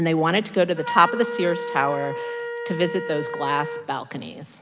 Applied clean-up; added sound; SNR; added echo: none; Wind instrument, woodwind instrument; 8 dB; none.